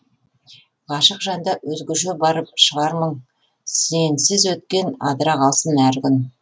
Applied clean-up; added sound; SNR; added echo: none; none; none; none.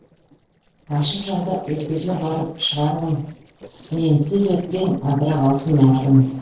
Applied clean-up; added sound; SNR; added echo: neural separator model SepFormer DNS4.